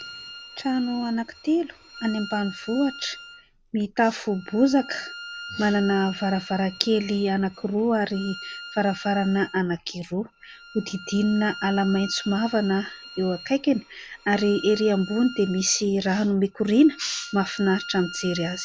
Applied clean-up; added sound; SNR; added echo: none; Bowed string instrument; 16 dB; none.